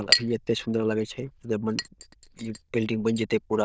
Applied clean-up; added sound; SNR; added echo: neural diffusion model UNIVERSE++.